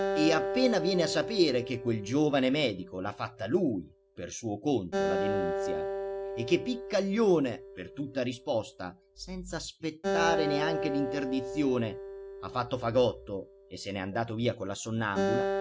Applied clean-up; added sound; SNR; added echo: none; Acoustic guitar; 5 dB; none.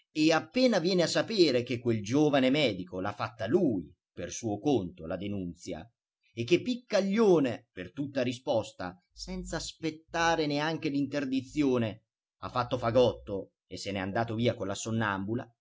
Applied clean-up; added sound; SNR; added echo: none; none; none; none.